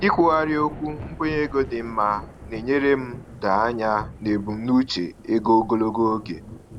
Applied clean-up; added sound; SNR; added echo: none; Thunder / Rain; 16 dB; none.